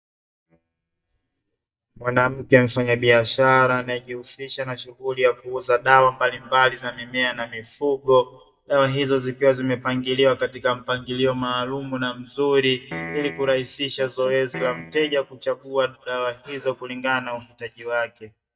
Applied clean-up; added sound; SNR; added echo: neural mask model DeepFilterNet 3.